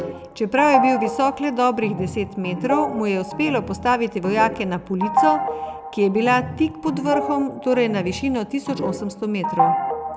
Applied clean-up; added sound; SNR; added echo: none; Organ; 4 dB; none.